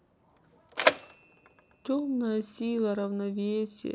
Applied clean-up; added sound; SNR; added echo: none; Mechanisms; 4 dB; none.